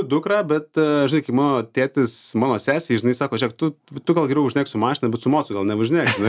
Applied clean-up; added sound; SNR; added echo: none; none; none; none.